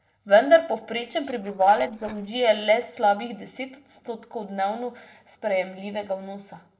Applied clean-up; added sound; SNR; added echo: neural separator model SepFormer DNS4.